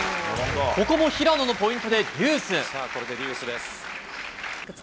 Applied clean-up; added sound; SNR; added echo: none; Thump, thud; 12 dB; none.